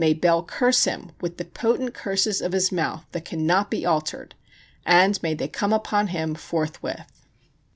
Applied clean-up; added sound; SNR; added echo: none; none; none; none.